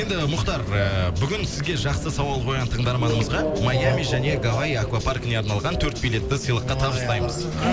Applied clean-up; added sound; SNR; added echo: none; Subway, metro, underground; 6 dB; none.